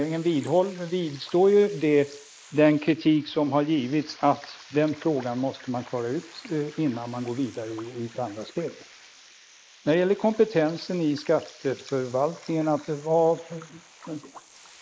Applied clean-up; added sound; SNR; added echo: neural mask model Resemble Enhance denoiser.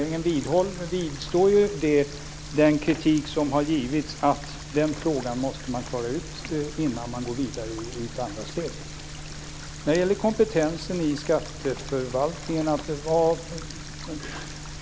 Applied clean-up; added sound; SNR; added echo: none; Stream; 19 dB; none.